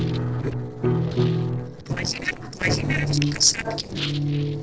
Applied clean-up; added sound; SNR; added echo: neural separator model SepFormer DNS4.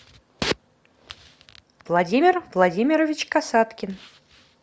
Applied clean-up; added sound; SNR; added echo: none; none; none; none.